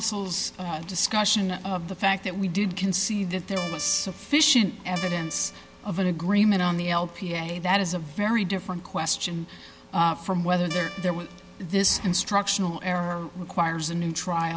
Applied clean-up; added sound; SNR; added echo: none; Guitar; 13 dB; none.